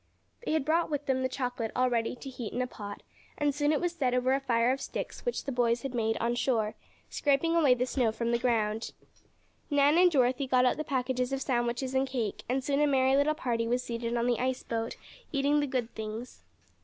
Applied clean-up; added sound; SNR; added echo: none; none; none; none.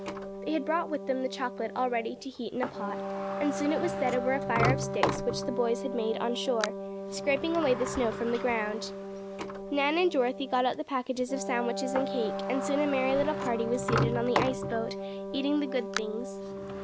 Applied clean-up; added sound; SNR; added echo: none; Sliding door + Wind instrument, woodwind instrument; 3 dB; none.